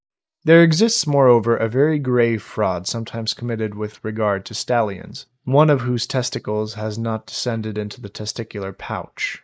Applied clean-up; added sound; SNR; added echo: neural mask model Resemble Enhance denoiser.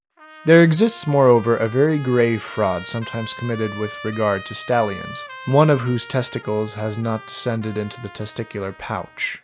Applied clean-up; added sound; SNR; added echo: none; Trumpet; 18 dB; none.